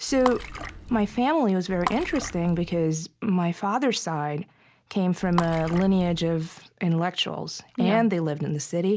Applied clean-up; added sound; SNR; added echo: none; Water / Splash, splatter; 11 dB; none.